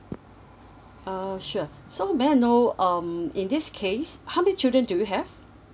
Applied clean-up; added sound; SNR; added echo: none; none; none; none.